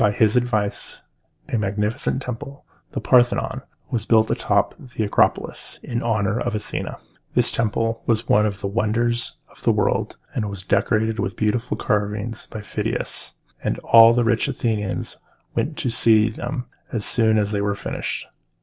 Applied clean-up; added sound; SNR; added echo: none; none; none; none.